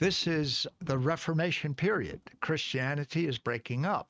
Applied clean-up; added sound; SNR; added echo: neural mask model RNNoise.